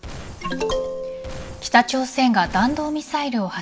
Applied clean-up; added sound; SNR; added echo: none; Glass; 16 dB; reverberation time 0.8 s.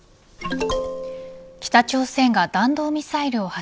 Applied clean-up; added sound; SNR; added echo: none; none; none; none.